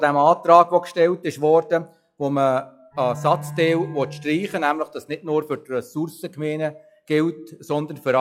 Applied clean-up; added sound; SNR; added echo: classical method log-MMSE.